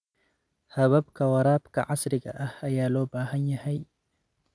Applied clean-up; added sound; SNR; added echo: none; none; none; none.